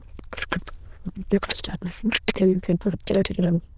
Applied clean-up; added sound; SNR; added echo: neural diffusion model UNIVERSE++.